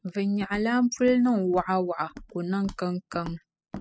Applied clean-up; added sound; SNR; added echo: classical method spectral subtraction.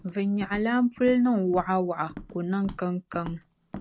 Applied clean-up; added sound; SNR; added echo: none; Walk, footsteps; 18 dB; none.